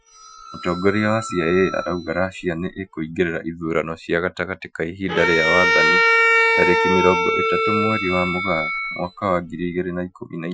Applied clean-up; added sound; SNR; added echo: classical method Wiener filter.